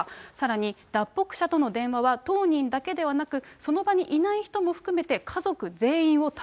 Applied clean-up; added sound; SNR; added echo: none; none; none; none.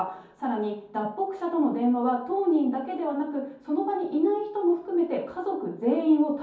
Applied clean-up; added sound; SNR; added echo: none; none; none; reverberation time 0.6 s.